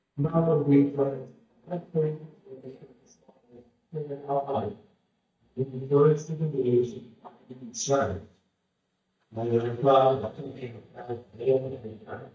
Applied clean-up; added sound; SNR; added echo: neural mask model DeepFilterNet 3.